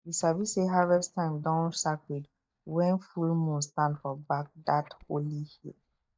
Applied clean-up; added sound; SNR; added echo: neural mask model DeepFilterNet 3.